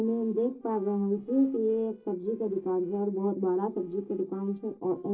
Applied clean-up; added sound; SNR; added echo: neural separator model SepFormer DNS4.